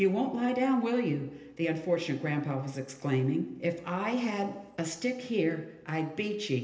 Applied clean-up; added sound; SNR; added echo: none; none; none; reverberation time 1.4 s.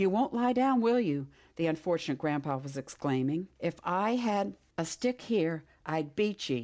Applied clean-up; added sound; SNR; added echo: none; none; none; none.